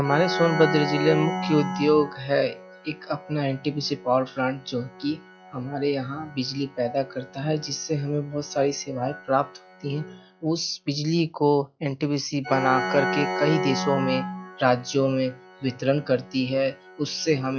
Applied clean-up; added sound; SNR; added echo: classical method log-MMSE.